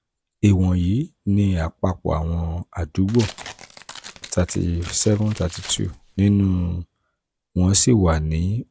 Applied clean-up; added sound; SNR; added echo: none; Tearing; 18 dB; none.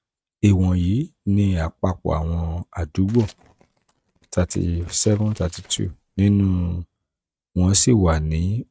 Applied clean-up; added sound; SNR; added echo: neural mask model RNNoise.